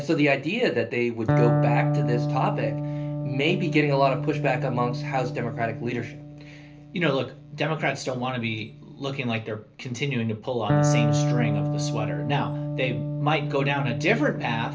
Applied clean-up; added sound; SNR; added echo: none; Electric guitar; 1 dB; reverberation time 0.3 s.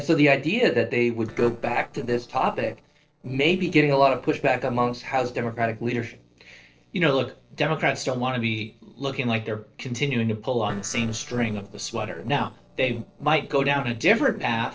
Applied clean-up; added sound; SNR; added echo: neural separator model SepFormer DNS4.